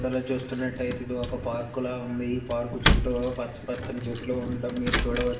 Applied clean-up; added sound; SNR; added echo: none; Keys jangling; 0 dB; reverberation time 0.5 s.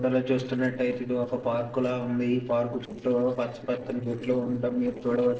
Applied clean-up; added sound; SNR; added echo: neural separator model SepFormer DNS4.